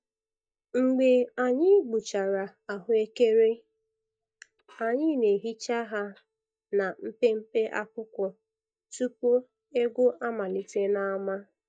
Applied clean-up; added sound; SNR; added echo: neural mask model DeepFilterNet 3.